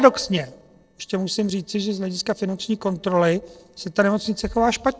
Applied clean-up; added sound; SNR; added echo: neural separator model SepFormer DNS4.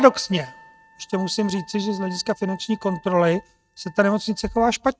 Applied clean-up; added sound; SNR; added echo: neural mask model RNNoise.